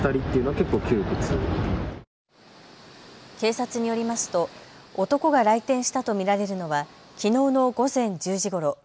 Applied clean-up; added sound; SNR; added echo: none; none; none; none.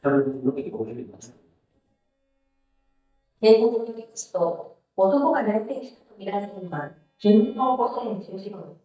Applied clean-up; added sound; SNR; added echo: neural mask model DeepFilterNet 3.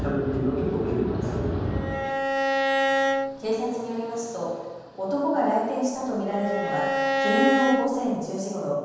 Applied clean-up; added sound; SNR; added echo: none; Bowed string instrument; -1 dB; reverberation time 1.2 s.